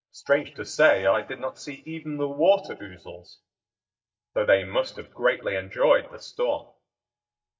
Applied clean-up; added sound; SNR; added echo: neural mask model DeepFilterNet 3.